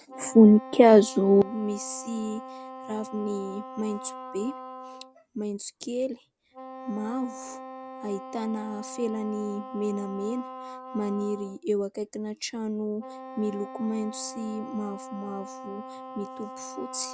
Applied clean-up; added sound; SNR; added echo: none; Wind instrument, woodwind instrument; 14 dB; none.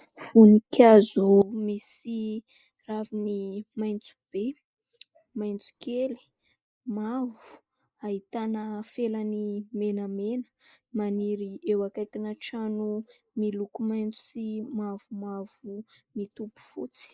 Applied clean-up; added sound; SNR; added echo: neural mask model Resemble Enhance denoiser.